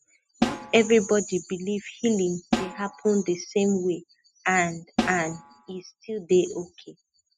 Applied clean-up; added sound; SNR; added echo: classical method spectral subtraction.